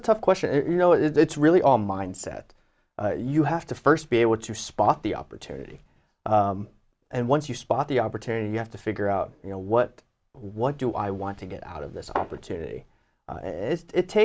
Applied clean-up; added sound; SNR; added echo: none; none; none; none.